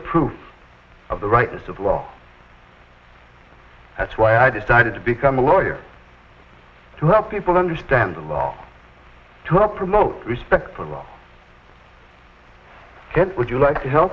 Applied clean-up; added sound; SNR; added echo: none; none; none; none.